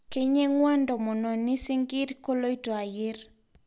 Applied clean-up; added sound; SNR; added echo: none; none; none; none.